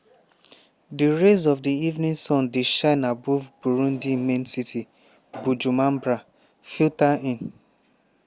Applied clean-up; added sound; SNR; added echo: none; none; none; none.